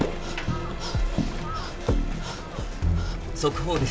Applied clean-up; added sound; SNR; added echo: none; none; none; none.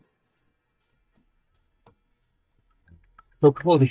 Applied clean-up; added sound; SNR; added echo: neural mask model DeepFilterNet 3.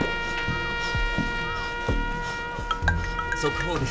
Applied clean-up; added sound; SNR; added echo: none; Marimba, xylophone + Trumpet; 1 dB; none.